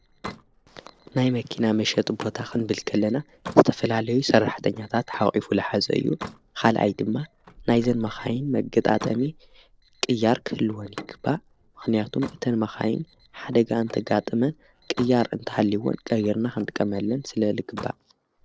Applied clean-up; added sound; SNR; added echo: neural separator model SepFormer DNS4.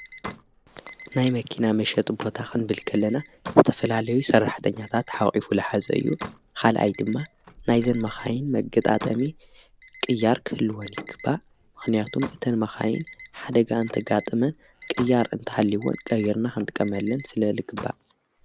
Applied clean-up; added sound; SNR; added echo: none; Alarm + Slam; 18 dB; none.